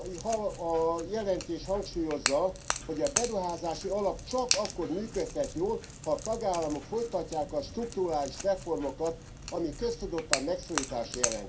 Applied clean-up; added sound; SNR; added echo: none; Crack / Crackle; 6 dB; reverberation time 0.3 s.